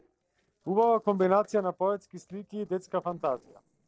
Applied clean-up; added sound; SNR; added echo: neural separator model SepFormer DNS4.